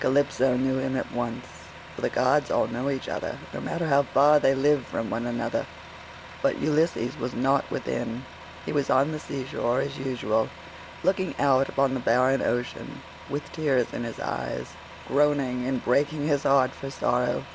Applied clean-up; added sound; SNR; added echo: none; Truck; 17 dB; none.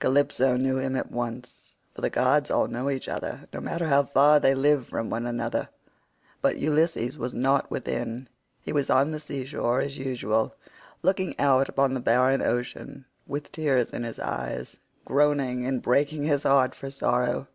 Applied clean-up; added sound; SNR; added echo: none; none; none; none.